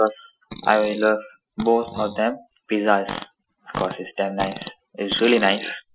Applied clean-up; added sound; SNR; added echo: classical method Wiener filter.